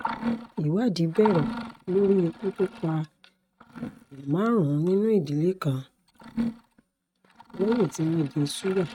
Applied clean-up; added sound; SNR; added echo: neural mask model RNNoise.